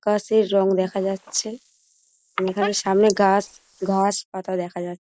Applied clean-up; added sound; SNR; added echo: neural mask model Resemble Enhance denoiser.